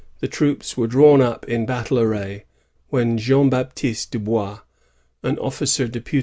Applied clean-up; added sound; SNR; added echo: none; none; none; none.